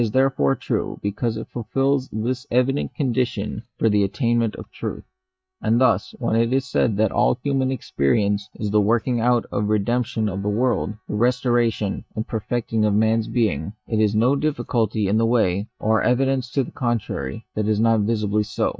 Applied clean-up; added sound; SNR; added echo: neural mask model DeepFilterNet 3.